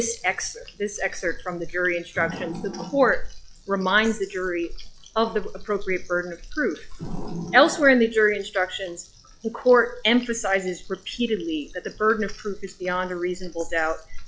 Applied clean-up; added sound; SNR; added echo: classical method log-MMSE.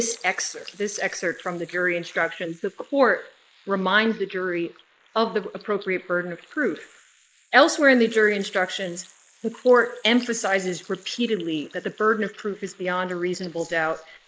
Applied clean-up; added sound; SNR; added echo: neural mask model Resemble Enhance denoiser.